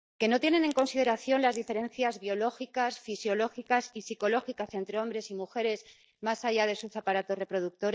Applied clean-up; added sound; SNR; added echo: neural mask model DeepFilterNet 3.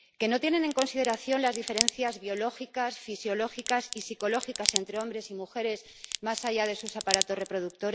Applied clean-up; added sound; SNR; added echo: none; Crack; 4 dB; none.